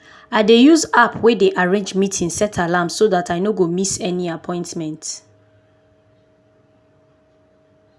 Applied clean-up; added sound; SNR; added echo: none; none; none; none.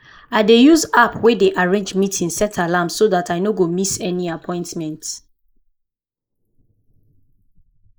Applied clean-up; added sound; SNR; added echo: neural mask model Resemble Enhance denoiser.